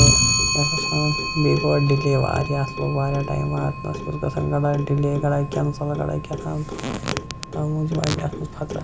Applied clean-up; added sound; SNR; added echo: none; Clock; 3 dB; none.